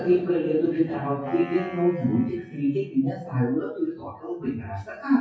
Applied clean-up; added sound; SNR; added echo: classical method WPE with log-MMSE.